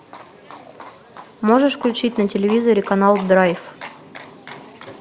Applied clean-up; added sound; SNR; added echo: none; Livestock, farm animals, working animals; 18 dB; none.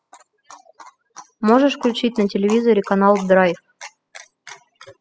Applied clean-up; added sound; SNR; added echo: classical method spectral subtraction.